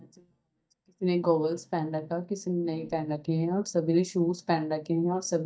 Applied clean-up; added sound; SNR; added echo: neural mask model DeepFilterNet 3.